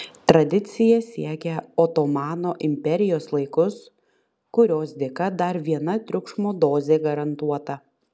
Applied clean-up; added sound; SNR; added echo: none; none; none; none.